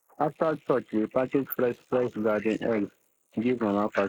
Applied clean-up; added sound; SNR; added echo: neural mask model Resemble Enhance denoiser.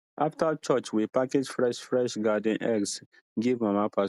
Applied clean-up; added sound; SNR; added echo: none; none; none; none.